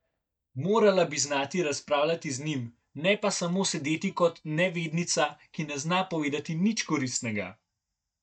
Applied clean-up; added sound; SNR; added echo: neural mask model DeepFilterNet 3.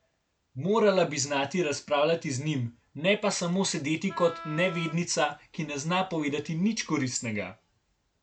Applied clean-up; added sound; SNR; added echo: none; Wind instrument, woodwind instrument; 14 dB; none.